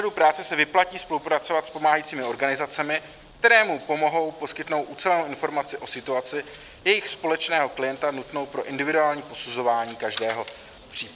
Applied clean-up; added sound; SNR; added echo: none; none; none; none.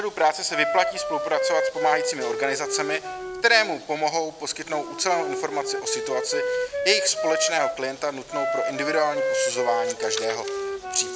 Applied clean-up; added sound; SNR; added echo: none; Wind instrument, woodwind instrument; 3 dB; none.